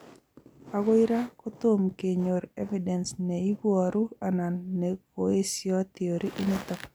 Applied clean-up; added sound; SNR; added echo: none; none; none; none.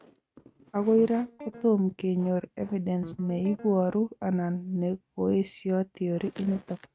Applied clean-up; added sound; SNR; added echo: neural mask model RNNoise.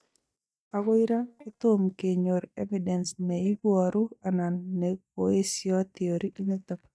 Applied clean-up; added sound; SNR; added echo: neural mask model DeepFilterNet 3.